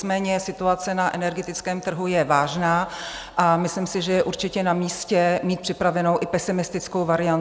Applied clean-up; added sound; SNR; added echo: none; none; none; none.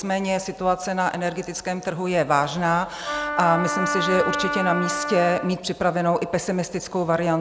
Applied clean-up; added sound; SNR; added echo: none; Wind instrument, woodwind instrument; 4 dB; none.